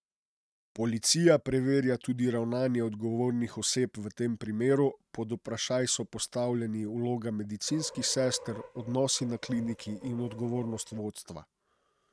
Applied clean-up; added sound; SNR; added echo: neural mask model RNNoise.